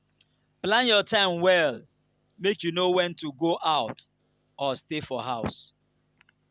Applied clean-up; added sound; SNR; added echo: none; none; none; none.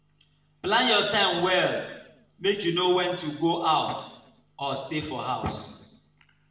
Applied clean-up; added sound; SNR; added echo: none; none; none; reverberation time 1.0 s.